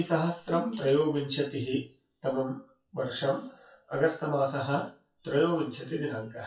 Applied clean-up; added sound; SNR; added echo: classical method WPE with log-MMSE.